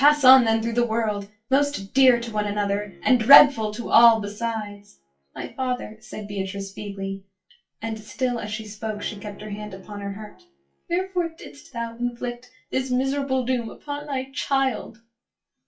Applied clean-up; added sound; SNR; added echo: classical method WPE with log-MMSE.